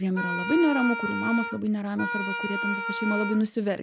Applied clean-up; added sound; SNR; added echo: none; Wind instrument, woodwind instrument; 5 dB; none.